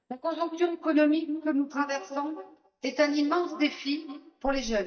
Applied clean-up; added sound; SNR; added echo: neural mask model DeepFilterNet 3.